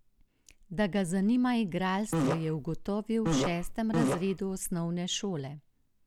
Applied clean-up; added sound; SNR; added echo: none; Fart; 0 dB; none.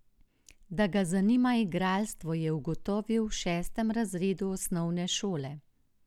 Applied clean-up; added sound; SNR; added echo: none; none; none; none.